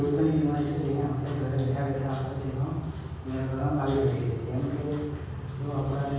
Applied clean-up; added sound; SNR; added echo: none; Idling / Accelerating, revving, vroom / Car; 10 dB; reverberation time 1.3 s.